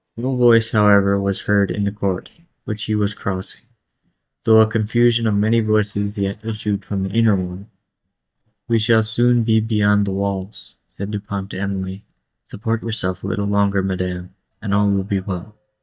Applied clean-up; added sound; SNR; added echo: neural mask model DeepFilterNet 3.